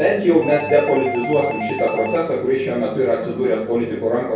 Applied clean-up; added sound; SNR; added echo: none; Doorbell; 10 dB; reverberation time 0.6 s.